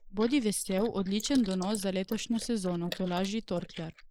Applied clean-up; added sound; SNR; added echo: neural mask model Resemble Enhance denoiser.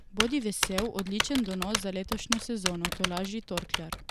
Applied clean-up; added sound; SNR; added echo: none; Typing; 1 dB; none.